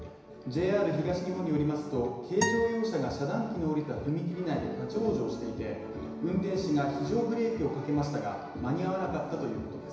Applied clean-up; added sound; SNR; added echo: none; Acoustic guitar; 6 dB; reverberation time 1.0 s.